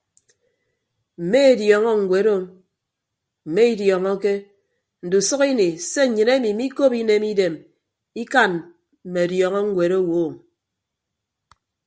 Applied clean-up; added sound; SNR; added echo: none; none; none; none.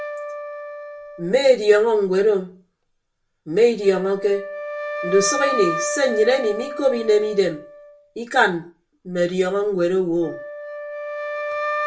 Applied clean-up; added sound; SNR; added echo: none; Wind instrument, woodwind instrument; 9 dB; reverberation time 0.2 s.